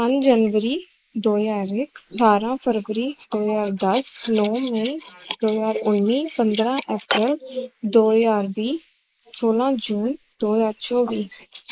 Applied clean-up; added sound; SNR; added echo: neural mask model Resemble Enhance denoiser.